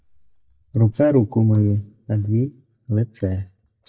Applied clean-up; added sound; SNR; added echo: neural mask model DeepFilterNet 3.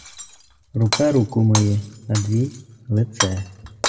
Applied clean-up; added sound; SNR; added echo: none; Shatter; 9 dB; reverberation time 1.0 s.